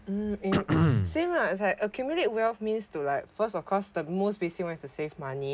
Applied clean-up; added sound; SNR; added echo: none; Cough; -1 dB; none.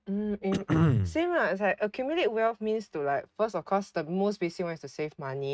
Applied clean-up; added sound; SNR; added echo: neural mask model RNNoise.